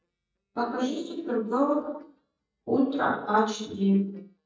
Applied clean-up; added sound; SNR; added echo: neural mask model DeepFilterNet 3.